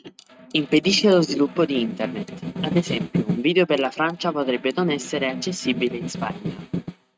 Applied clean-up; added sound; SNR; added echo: neural mask model RNNoise.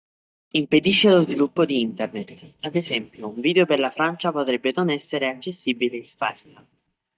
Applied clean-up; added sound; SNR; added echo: neural mask model DeepFilterNet 3.